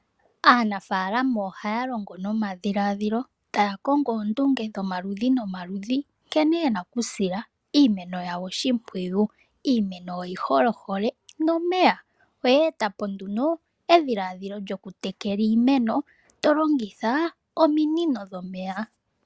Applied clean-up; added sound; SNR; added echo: none; none; none; none.